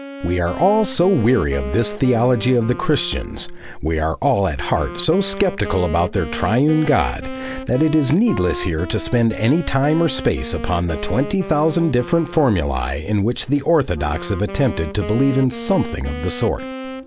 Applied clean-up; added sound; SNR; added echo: none; Wind instrument, woodwind instrument; 12 dB; none.